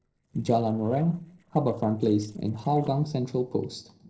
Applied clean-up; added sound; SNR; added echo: neural separator model SepFormer DNS4.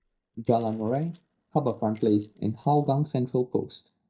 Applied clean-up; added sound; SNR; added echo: neural mask model DeepFilterNet 3.